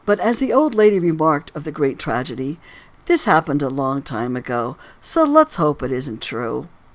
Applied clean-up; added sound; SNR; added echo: none; none; none; none.